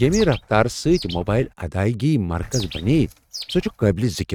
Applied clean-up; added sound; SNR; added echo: neural mask model RNNoise.